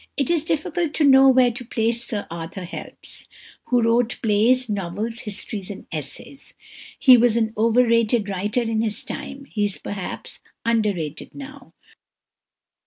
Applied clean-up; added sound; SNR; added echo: none; none; none; none.